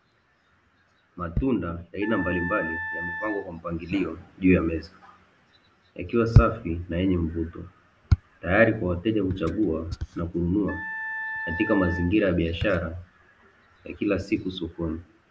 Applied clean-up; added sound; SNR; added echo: none; Wind instrument, woodwind instrument; 9 dB; none.